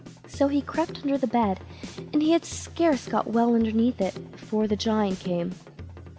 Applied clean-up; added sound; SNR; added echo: none; Drum kit; 15 dB; none.